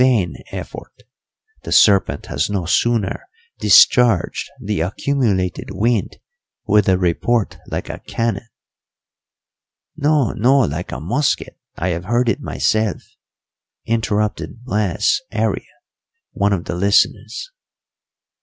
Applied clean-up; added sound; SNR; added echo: none; none; none; none.